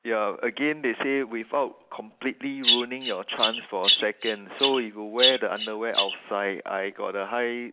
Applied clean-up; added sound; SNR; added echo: neural mask model Resemble Enhance denoiser.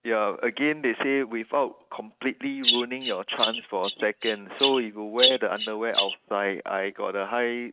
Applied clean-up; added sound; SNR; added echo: neural mask model RNNoise.